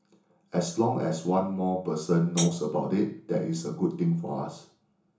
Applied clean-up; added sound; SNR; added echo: none; Hi-hat; 6 dB; reverberation time 0.7 s.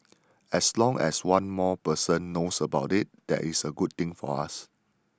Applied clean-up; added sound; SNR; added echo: none; none; none; none.